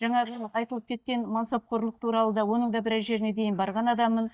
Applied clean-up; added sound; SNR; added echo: neural mask model DeepFilterNet 3.